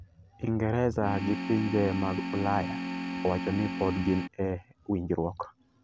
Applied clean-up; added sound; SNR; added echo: none; Organ; 4 dB; none.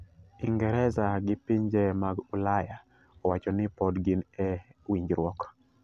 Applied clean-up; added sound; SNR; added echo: none; none; none; none.